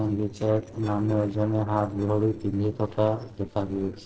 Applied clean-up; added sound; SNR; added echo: neural separator model SepFormer DNS4.